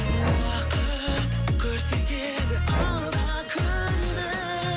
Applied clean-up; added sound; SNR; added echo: none; Wood + Bowed string instrument; 11 dB; none.